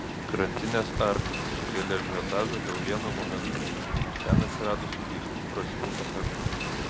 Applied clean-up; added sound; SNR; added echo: none; Wind; -3 dB; none.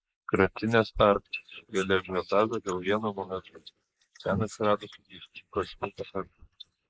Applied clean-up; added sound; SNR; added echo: neural mask model Resemble Enhance denoiser.